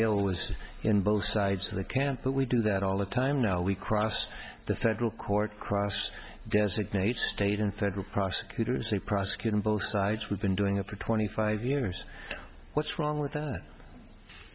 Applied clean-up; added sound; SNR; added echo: none; none; none; none.